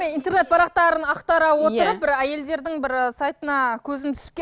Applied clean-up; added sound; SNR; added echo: none; none; none; none.